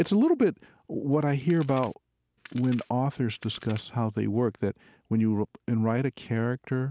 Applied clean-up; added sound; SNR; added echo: none; Crack; 19 dB; none.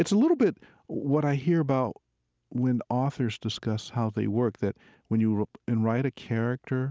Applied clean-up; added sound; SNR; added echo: none; none; none; none.